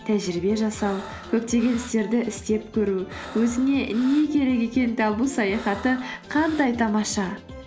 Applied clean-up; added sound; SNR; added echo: none; Breathing; 20 dB; none.